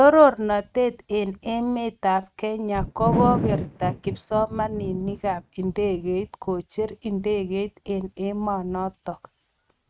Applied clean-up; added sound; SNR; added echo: neural mask model RNNoise.